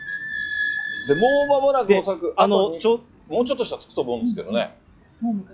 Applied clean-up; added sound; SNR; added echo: classical method log-MMSE.